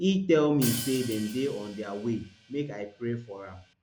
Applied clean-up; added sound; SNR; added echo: none; Hi-hat; 12 dB; none.